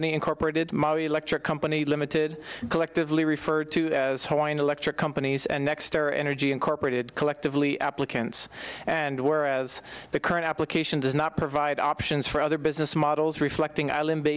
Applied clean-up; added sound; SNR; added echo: none; none; none; none.